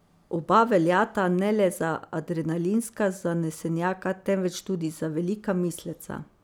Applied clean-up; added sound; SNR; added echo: none; none; none; none.